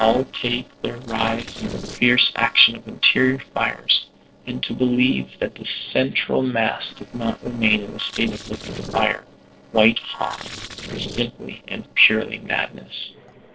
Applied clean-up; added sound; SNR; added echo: neural separator model SepFormer DNS4.